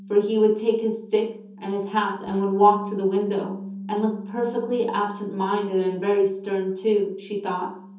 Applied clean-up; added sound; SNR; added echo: none; Bass guitar; 13 dB; reverberation time 0.7 s.